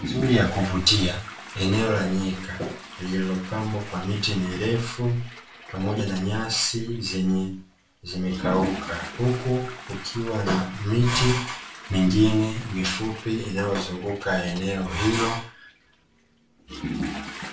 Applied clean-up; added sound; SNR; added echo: none; Toilet flush / Water; 12 dB; reverberation time 0.3 s.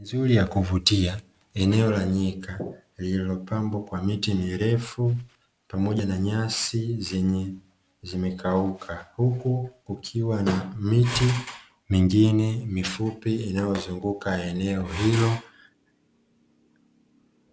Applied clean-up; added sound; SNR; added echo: none; none; none; none.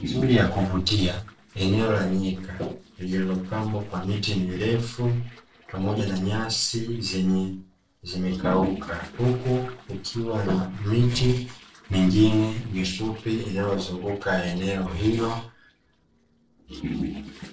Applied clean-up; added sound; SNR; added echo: neural separator model SepFormer DNS4.